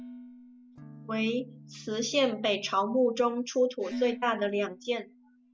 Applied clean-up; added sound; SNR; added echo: none; Dishes, pots, and pans + Electric guitar / Strum; 15 dB; none.